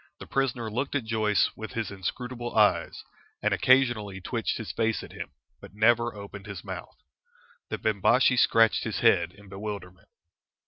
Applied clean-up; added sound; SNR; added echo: none; none; none; none.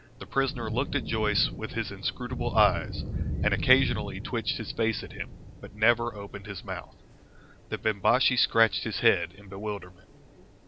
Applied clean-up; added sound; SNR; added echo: none; Thunder / Rain; 7 dB; none.